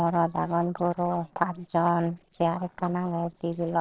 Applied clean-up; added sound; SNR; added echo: neural separator model SepFormer DNS4.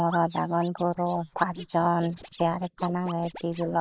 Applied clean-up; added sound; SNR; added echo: neural mask model Resemble Enhance denoiser.